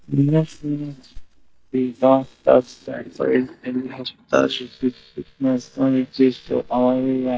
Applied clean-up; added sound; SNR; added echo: neural mask model DeepFilterNet 3.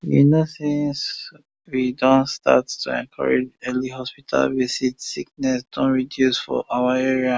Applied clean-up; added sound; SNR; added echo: none; none; none; none.